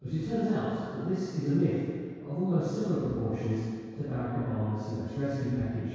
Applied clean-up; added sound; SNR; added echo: none; none; none; reverberation time 2.0 s.